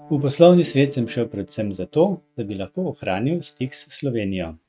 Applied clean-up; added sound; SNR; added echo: neural mask model RNNoise.